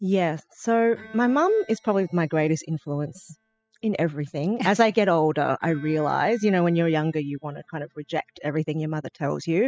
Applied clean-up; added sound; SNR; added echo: classical method spectral subtraction.